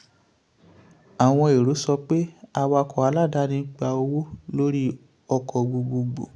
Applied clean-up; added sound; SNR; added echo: none; none; none; none.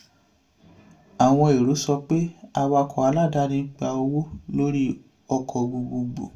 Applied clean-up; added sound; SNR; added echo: none; none; none; reverberation time 0.2 s.